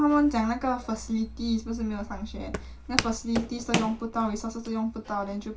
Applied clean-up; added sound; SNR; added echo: none; Walk, footsteps; 9 dB; reverberation time 0.2 s.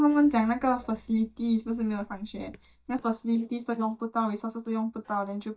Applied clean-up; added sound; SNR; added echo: neural mask model DeepFilterNet 3.